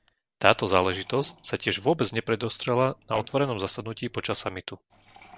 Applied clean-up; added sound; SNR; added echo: neural separator model SepFormer DNS4.